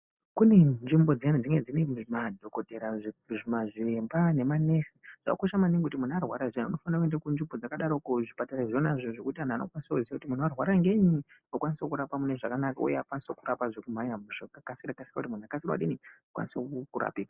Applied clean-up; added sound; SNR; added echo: none; none; none; none.